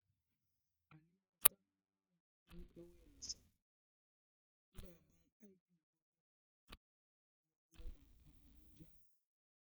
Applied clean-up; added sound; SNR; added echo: neural mask model DeepFilterNet 3.